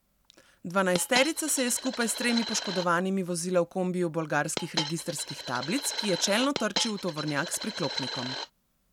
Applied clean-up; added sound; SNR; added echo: none; Coin (dropping); 6 dB; none.